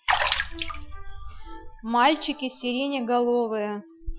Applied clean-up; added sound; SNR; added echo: classical method Wiener filter.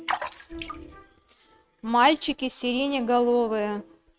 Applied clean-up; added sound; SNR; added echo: neural mask model RNNoise.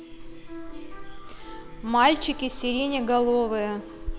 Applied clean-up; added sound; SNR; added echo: none; none; none; none.